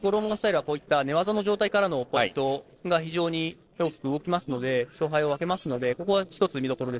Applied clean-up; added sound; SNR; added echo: neural separator model SepFormer DNS4.